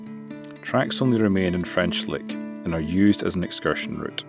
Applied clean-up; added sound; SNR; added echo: none; Guitar; 12 dB; none.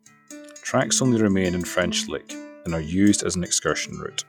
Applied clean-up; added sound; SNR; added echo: classical method log-MMSE.